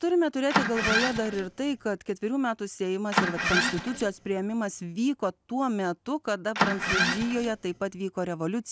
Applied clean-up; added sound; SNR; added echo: none; Engine starting; 0 dB; none.